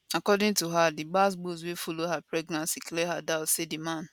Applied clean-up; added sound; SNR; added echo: none; none; none; none.